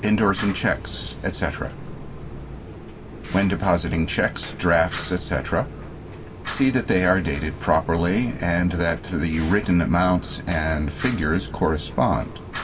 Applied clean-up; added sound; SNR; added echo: none; Fire; 11 dB; reverberation time 2.0 s.